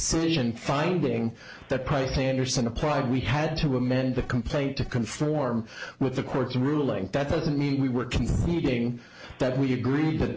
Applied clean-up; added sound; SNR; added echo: none; none; none; none.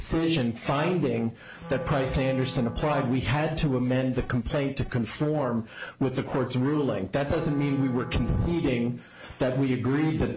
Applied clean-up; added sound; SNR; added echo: none; Wind instrument, woodwind instrument; 15 dB; none.